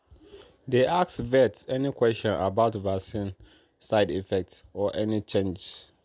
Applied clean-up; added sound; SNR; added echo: none; none; none; none.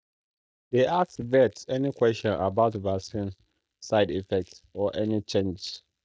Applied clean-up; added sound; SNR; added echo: neural mask model DeepFilterNet 3.